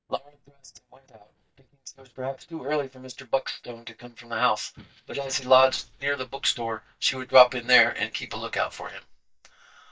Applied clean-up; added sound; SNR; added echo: neural mask model DeepFilterNet 3.